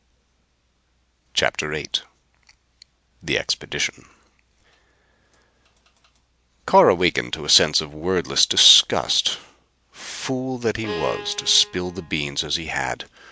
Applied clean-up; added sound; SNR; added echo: none; Bowed string instrument; 11 dB; none.